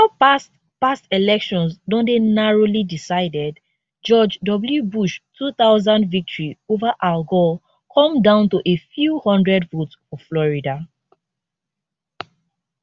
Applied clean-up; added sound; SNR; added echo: none; none; none; none.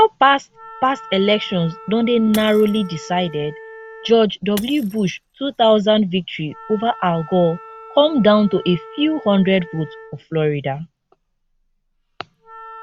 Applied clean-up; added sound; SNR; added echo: none; Shatter / Crushing + Wind instrument, woodwind instrument; 19 dB; none.